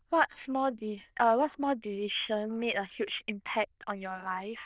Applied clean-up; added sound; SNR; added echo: neural diffusion model UNIVERSE++.